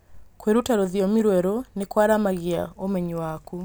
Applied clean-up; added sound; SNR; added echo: none; none; none; none.